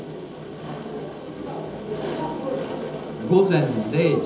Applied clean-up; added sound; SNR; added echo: none; none; none; reverberation time 1.2 s.